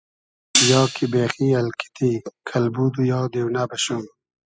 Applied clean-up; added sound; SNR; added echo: classical method spectral subtraction.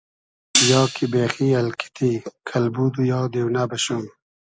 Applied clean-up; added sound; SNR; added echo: none; Hi-hat; 3 dB; none.